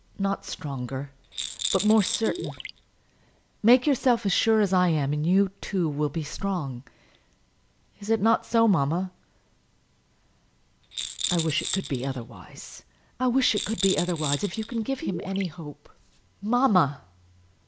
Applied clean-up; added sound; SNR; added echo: none; Rattle + Gurgling; 7 dB; none.